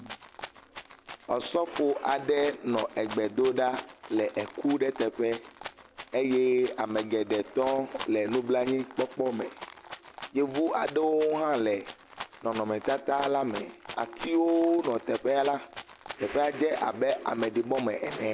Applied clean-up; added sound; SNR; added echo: none; Rattle (instrument); 14 dB; none.